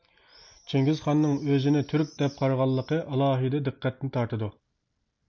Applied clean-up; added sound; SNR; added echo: none; none; none; none.